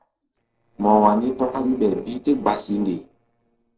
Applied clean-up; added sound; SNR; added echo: neural separator model SepFormer DNS4.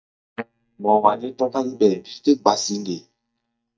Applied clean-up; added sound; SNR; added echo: neural mask model DeepFilterNet 3.